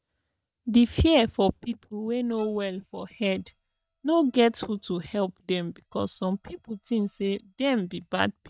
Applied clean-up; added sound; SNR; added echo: neural mask model DeepFilterNet 3.